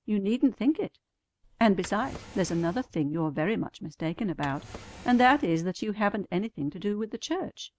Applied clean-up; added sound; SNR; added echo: none; Drawer open or close; 18 dB; none.